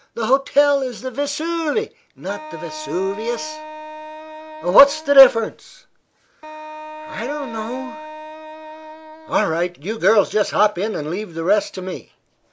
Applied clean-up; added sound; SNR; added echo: none; Wind instrument, woodwind instrument; 13 dB; none.